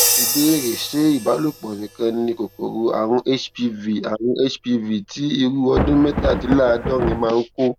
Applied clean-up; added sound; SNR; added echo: none; Thunder + Crash cymbal; 6 dB; none.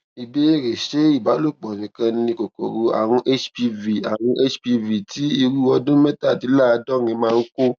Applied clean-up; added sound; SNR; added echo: none; none; none; none.